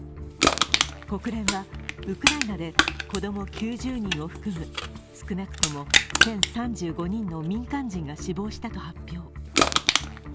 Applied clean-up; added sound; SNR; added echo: none; Crushing; -4 dB; none.